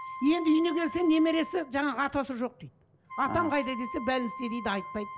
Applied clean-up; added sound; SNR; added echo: none; Wind instrument, woodwind instrument; 13 dB; none.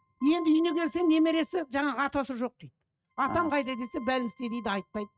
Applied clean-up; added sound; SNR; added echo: neural mask model RNNoise.